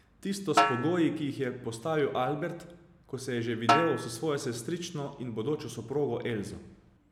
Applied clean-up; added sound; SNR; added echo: none; Snare drum; 0 dB; none.